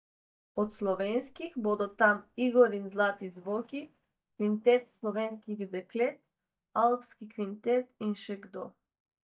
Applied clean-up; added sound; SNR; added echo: neural mask model DeepFilterNet 3.